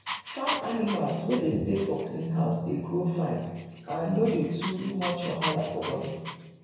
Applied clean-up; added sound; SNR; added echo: none; Dog; 10 dB; reverberation time 1.0 s.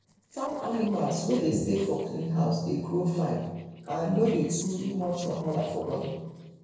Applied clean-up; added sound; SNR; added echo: neural separator model SepFormer DNS4.